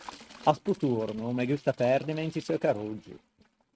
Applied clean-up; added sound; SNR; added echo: neural mask model RNNoise.